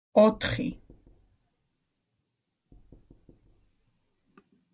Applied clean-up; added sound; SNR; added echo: neural mask model DeepFilterNet 3.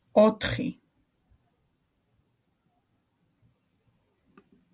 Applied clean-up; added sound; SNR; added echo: none; none; none; none.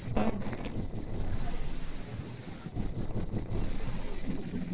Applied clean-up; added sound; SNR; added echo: neural separator model SepFormer DNS4.